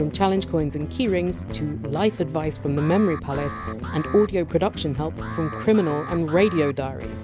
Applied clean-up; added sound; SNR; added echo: none; Alarm; 13 dB; none.